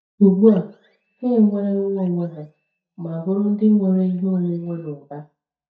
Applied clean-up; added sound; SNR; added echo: neural mask model DeepFilterNet 3.